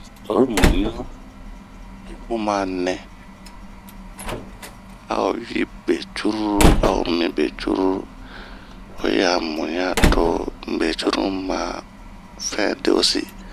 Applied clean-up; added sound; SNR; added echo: none; Slam; 2 dB; none.